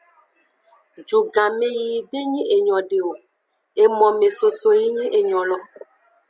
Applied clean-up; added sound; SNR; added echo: none; none; none; none.